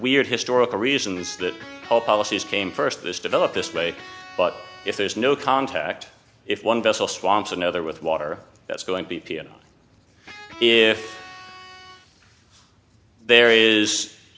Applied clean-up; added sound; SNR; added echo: none; Electric guitar; 18 dB; none.